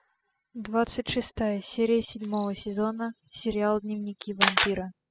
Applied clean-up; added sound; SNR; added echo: classical method spectral subtraction.